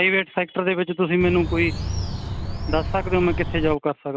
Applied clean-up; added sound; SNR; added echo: none; Bird; 4 dB; none.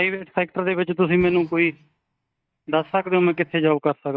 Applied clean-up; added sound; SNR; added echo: neural mask model DeepFilterNet 3.